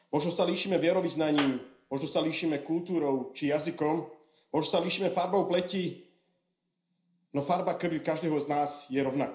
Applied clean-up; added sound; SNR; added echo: none; Clapping; 10 dB; reverberation time 0.5 s.